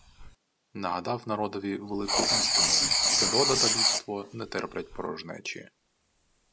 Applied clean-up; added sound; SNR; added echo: none; Writing; -4 dB; none.